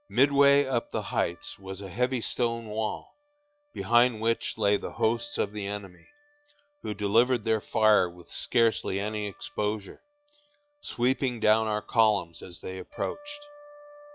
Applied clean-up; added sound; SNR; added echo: classical method log-MMSE.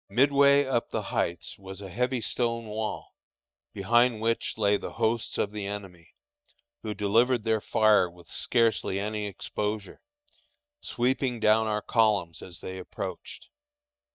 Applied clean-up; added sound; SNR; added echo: neural mask model DeepFilterNet 3.